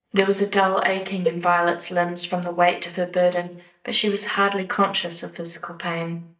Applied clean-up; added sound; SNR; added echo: neural mask model DeepFilterNet 3.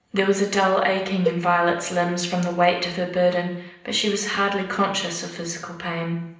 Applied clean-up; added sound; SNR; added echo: none; Cowbell; 8 dB; reverberation time 0.8 s.